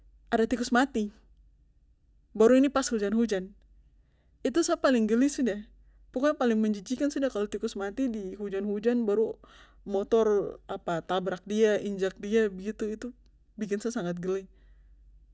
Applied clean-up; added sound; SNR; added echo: none; none; none; none.